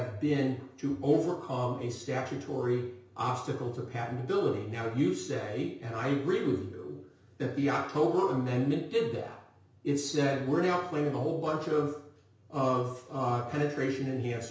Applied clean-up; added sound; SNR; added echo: none; none; none; reverberation time 0.5 s.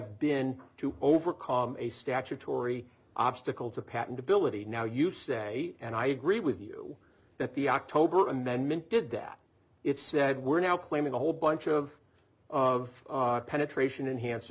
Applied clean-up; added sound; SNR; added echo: none; none; none; none.